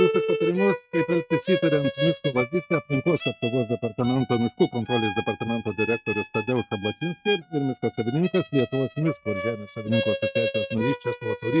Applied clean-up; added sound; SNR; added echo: neural mask model RNNoise.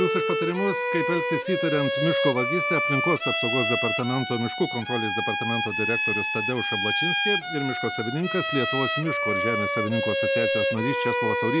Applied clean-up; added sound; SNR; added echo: none; Bowed string instrument; -2 dB; none.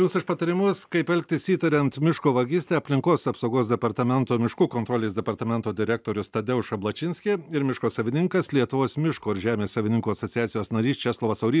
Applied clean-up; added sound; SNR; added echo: none; none; none; none.